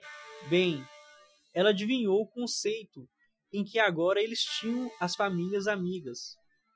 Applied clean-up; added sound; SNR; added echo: classical method Wiener filter.